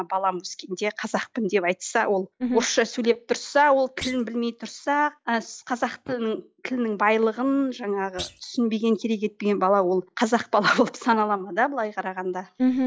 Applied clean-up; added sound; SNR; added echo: classical method log-MMSE.